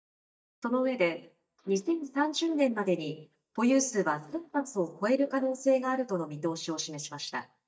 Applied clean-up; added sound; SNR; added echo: neural mask model DeepFilterNet 3.